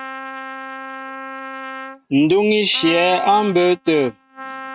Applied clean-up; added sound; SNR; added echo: neural mask model RNNoise.